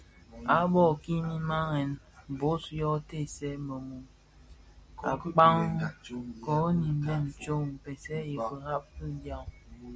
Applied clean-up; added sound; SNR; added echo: none; none; none; none.